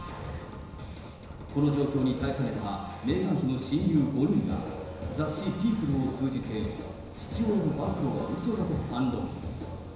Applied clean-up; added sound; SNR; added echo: none; Fire; 16 dB; reverberation time 1.0 s.